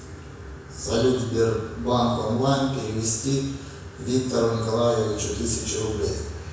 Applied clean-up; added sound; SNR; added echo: none; none; none; reverberation time 1.0 s.